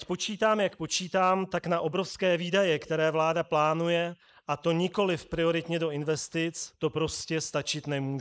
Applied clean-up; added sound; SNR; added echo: neural mask model Resemble Enhance denoiser.